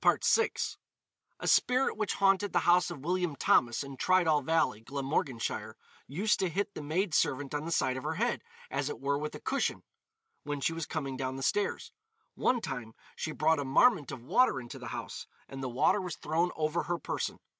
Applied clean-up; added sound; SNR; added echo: none; none; none; none.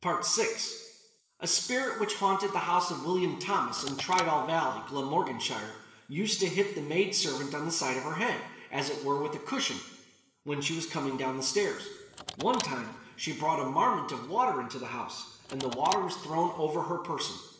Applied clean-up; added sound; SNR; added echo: none; Car; 15 dB; reverberation time 1.2 s.